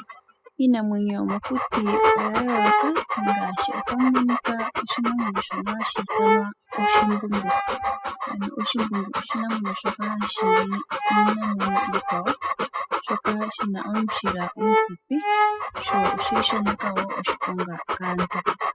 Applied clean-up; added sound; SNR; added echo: classical method spectral subtraction.